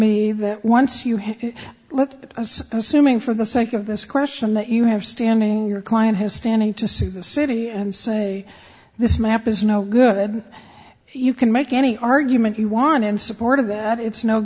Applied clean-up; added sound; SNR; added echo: none; none; none; none.